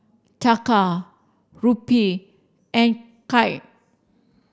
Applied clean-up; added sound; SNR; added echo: none; none; none; none.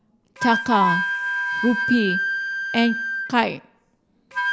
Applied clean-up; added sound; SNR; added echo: none; Wind instrument, woodwind instrument; 1 dB; none.